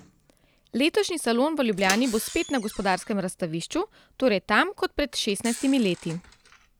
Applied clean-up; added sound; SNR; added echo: none; Microwave oven; 16 dB; none.